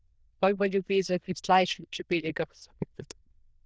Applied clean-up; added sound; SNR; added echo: neural diffusion model UNIVERSE++.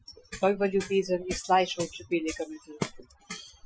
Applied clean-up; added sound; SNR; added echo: classical method Wiener filter.